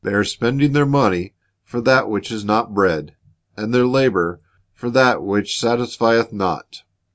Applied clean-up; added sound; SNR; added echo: none; none; none; none.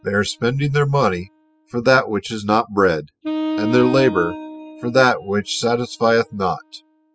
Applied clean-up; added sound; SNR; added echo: classical method spectral subtraction.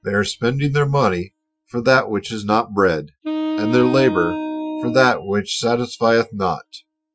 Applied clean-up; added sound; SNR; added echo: classical method Wiener filter.